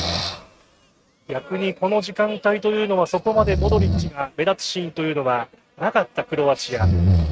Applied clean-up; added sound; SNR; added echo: neural mask model RNNoise.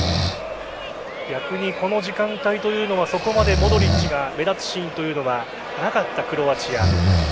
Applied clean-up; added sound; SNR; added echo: none; Breathing; 1 dB; none.